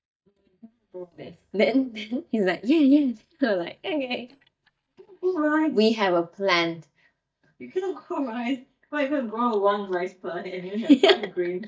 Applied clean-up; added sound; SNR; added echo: neural mask model DeepFilterNet 3.